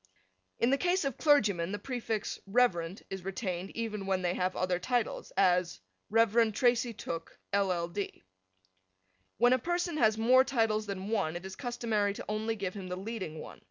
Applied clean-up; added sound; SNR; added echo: none; none; none; none.